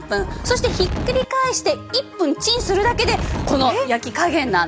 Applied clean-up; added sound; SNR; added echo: none; Wind; 5 dB; none.